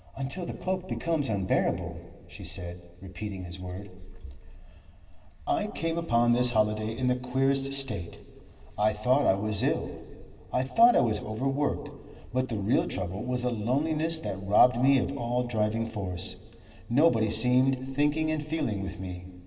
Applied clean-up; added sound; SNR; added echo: none; none; none; reverberation time 2.5 s.